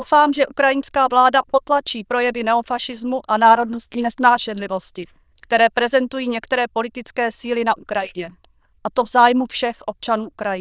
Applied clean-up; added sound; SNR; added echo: neural diffusion model UNIVERSE++.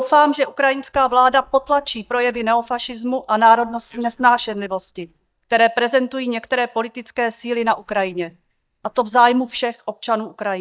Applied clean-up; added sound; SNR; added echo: neural mask model DeepFilterNet 3.